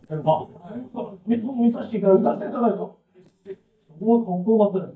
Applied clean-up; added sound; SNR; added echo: neural mask model DeepFilterNet 3.